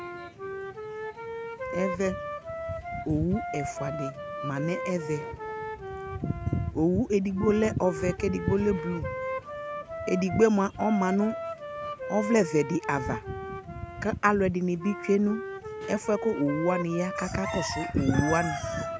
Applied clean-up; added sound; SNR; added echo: none; Wind instrument, woodwind instrument; 8 dB; none.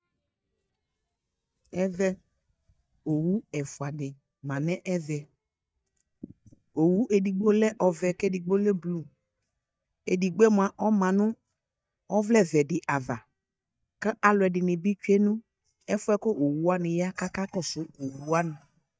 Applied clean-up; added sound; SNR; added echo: neural mask model DeepFilterNet 3.